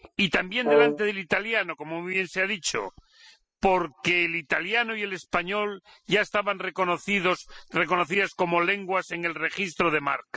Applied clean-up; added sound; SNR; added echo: classical method spectral subtraction.